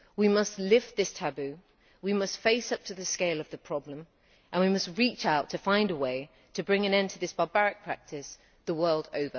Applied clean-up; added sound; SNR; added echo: none; none; none; none.